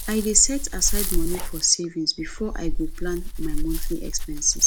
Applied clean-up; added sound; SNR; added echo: none; Dog; 0 dB; none.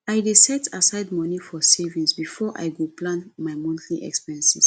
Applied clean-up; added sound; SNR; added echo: none; none; none; none.